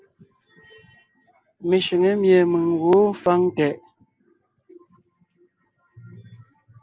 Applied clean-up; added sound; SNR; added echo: none; none; none; none.